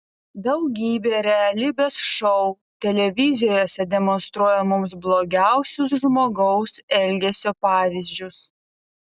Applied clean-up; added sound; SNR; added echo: none; none; none; none.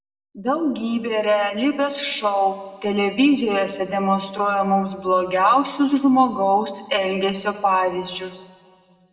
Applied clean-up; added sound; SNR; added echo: none; none; none; reverberation time 1.5 s.